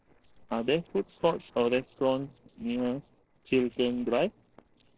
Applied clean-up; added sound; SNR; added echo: neural separator model SepFormer DNS4.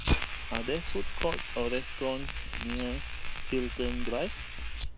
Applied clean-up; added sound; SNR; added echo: none; Fire + Rattle (instrument); -4 dB; none.